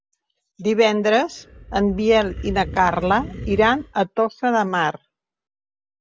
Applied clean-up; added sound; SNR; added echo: none; Animal; 12 dB; none.